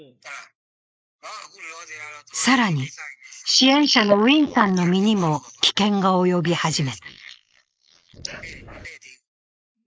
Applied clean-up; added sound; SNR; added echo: neural mask model Resemble Enhance denoiser.